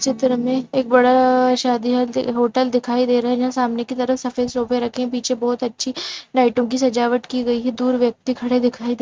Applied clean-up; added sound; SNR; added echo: neural mask model RNNoise.